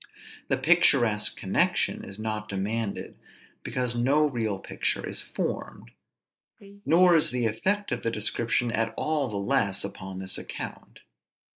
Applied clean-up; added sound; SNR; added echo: neural mask model Resemble Enhance denoiser.